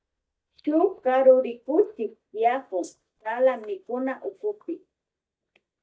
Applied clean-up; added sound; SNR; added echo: neural mask model DeepFilterNet 3.